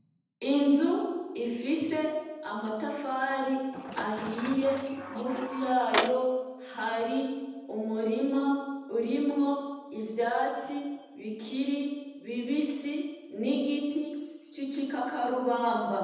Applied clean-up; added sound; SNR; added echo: none; Sliding door; 5 dB; reverberation time 1.0 s.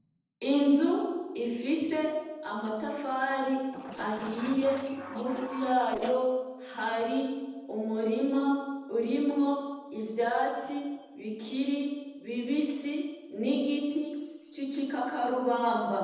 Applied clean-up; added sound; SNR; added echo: neural separator model SepFormer DNS4.